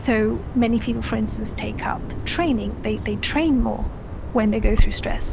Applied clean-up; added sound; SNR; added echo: none; Bird vocalization, bird call, bird song; 1 dB; none.